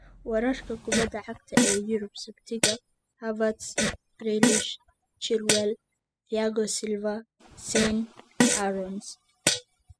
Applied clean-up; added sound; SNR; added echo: classical method spectral subtraction.